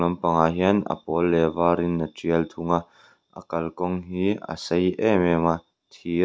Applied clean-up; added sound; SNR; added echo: none; none; none; none.